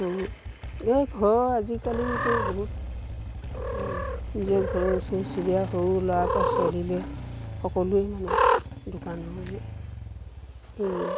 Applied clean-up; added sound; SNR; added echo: none; Engine starting / Motorcycle + Cat; 2 dB; none.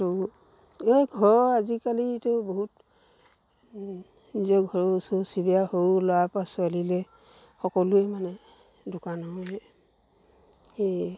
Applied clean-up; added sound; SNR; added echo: none; none; none; none.